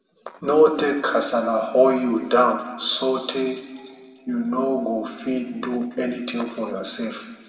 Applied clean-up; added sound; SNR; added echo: none; none; none; reverberation time 1.7 s.